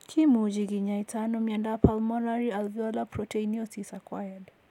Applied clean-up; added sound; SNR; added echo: none; none; none; none.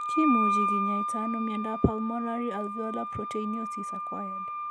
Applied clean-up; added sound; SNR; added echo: none; Wind instrument, woodwind instrument; 0 dB; none.